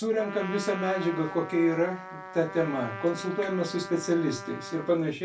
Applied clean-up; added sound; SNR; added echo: none; Trumpet; 12 dB; reverberation time 0.2 s.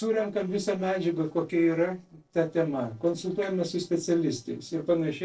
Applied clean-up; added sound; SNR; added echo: neural separator model SepFormer DNS4.